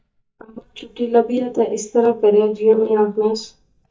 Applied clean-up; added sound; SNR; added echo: neural mask model DeepFilterNet 3.